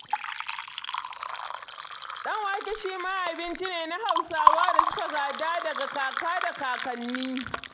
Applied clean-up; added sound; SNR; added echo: none; Liquid; -2 dB; none.